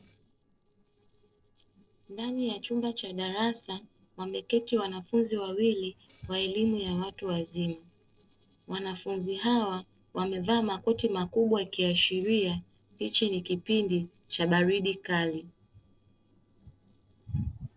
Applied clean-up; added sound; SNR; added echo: neural separator model SepFormer DNS4.